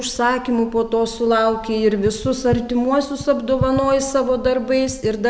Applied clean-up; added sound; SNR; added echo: none; none; none; none.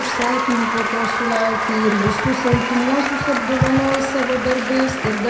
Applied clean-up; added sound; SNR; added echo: none; Applause; 2 dB; reverberation time 0.5 s.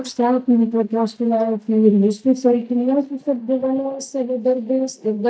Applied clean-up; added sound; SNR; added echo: neural mask model DeepFilterNet 3.